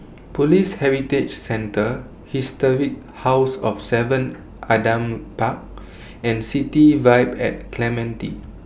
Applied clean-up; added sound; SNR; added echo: none; none; none; none.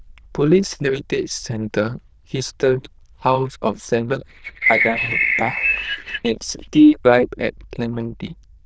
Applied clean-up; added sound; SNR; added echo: neural diffusion model UNIVERSE++.